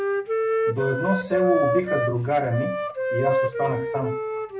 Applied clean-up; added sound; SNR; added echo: none; Wind instrument, woodwind instrument; -1 dB; reverberation time 0.2 s.